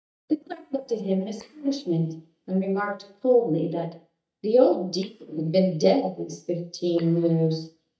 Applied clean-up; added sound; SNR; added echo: neural mask model DeepFilterNet 3.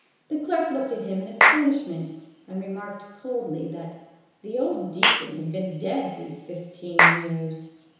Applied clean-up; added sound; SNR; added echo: none; Clapping / Chirp, tweet; -2 dB; reverberation time 1.0 s.